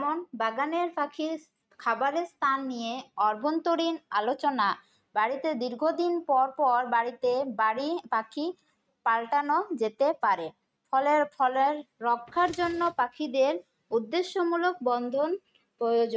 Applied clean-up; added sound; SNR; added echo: neural mask model RNNoise.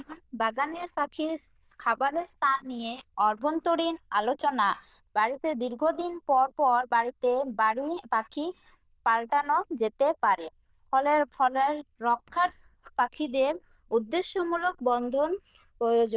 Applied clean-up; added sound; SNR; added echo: neural diffusion model UNIVERSE++.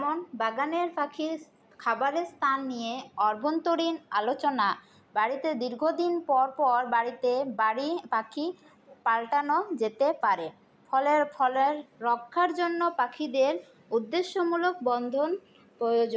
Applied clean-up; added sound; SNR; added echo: none; none; none; none.